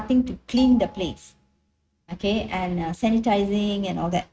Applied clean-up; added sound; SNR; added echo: neural mask model RNNoise.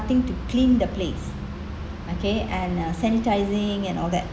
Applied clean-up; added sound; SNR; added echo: none; none; none; none.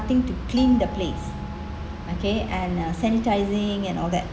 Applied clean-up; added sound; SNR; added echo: none; Doorbell; 17 dB; none.